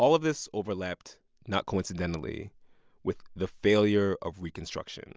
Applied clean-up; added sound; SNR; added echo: none; none; none; none.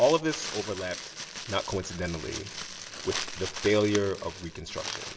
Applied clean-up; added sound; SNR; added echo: none; Crumpling, crinkling; 9 dB; reverberation time 1.3 s.